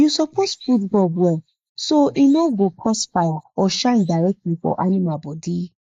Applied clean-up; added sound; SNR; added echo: neural mask model Resemble Enhance denoiser.